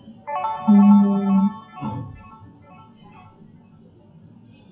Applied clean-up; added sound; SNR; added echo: classical method WPE with log-MMSE.